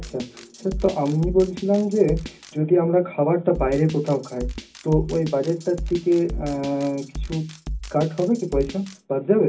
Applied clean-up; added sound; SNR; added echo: none; Drum kit; 12 dB; reverberation time 0.4 s.